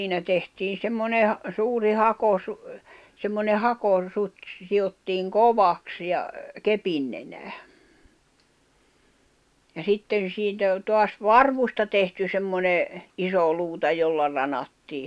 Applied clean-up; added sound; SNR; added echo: none; none; none; none.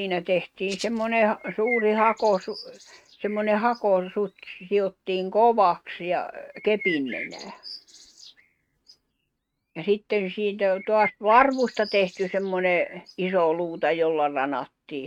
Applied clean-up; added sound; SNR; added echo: neural mask model RNNoise.